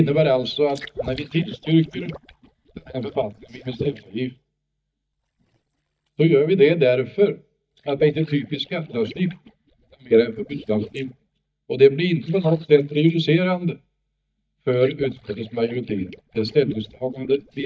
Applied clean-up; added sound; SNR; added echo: neural mask model DeepFilterNet 3.